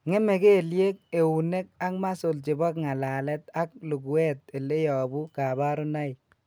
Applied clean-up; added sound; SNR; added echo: none; none; none; none.